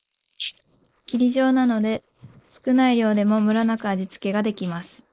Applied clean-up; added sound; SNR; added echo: neural mask model Resemble Enhance denoiser.